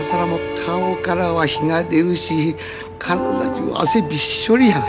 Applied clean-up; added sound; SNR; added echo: none; none; none; none.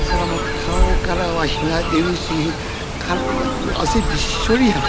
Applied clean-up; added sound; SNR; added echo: none; Fowl; 1 dB; none.